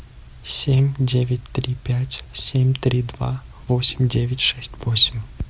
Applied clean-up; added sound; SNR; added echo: none; none; none; none.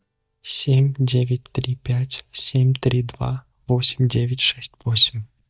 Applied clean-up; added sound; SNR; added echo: neural mask model DeepFilterNet 3.